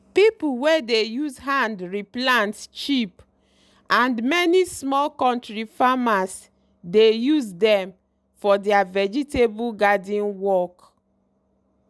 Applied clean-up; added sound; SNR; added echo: none; none; none; none.